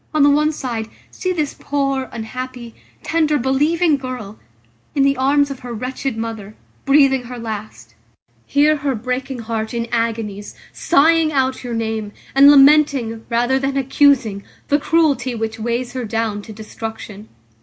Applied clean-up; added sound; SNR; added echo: none; none; none; none.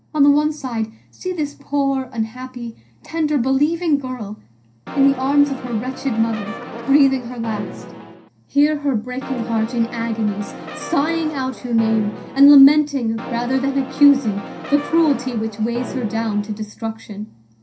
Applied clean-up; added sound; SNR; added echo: none; Brass instrument; 12 dB; reverberation time 0.3 s.